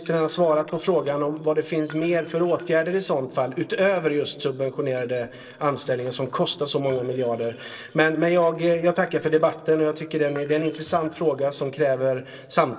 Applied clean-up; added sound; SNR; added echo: neural separator model SepFormer DNS4.